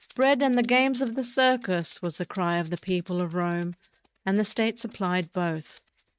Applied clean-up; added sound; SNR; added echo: neural mask model RNNoise.